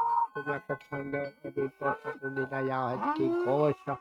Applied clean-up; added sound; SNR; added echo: neural mask model RNNoise.